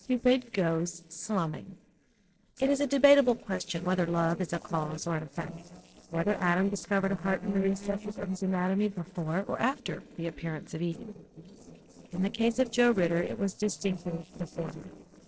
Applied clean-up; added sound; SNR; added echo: neural separator model SepFormer DNS4.